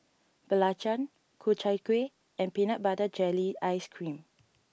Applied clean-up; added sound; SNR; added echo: none; none; none; none.